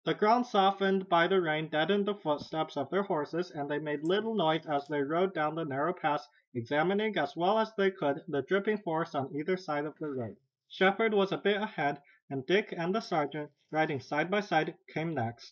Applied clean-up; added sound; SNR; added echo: neural mask model Resemble Enhance denoiser.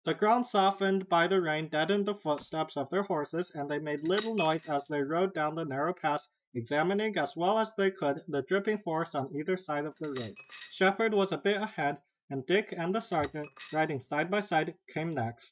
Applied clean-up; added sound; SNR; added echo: neural mask model RNNoise.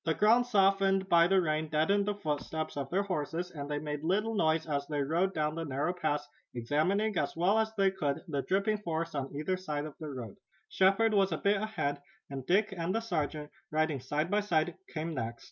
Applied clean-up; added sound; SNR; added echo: none; none; none; none.